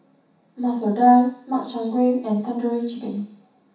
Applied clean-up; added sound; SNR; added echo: none; none; none; reverberation time 0.7 s.